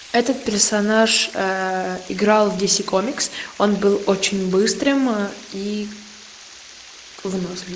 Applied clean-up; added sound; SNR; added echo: neural mask model Resemble Enhance denoiser.